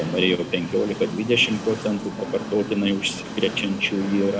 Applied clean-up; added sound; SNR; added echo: none; Train; 9 dB; none.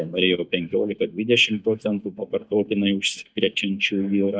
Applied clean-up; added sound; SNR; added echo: neural mask model DeepFilterNet 3.